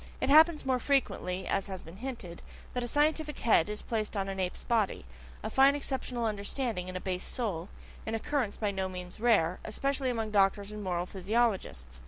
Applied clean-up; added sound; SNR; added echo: none; none; none; none.